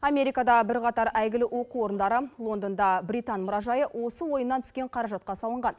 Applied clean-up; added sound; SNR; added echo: none; none; none; none.